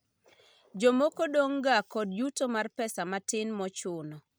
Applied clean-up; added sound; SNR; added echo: none; none; none; none.